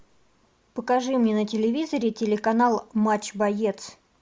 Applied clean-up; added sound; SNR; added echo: none; none; none; none.